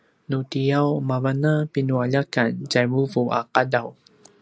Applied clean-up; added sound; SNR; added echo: none; none; none; none.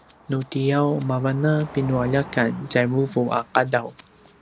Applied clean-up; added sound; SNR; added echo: none; Car passing by + Rattle (instrument); 19 dB; none.